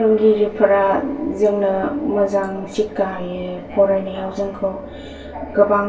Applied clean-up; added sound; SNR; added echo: none; Subway, metro, underground; 20 dB; reverberation time 0.2 s.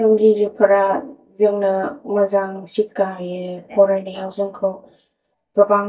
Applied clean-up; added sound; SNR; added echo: neural mask model DeepFilterNet 3.